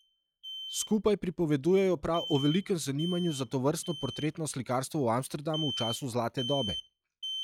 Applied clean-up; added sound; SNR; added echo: classical method log-MMSE.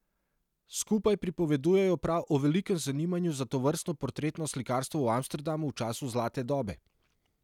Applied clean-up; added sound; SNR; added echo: none; none; none; none.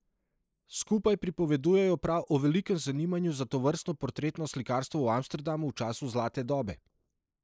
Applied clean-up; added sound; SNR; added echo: neural mask model Resemble Enhance denoiser.